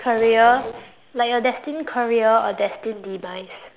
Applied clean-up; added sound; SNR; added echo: none; none; none; none.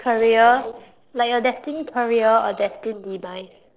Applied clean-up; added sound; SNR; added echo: neural separator model SepFormer DNS4.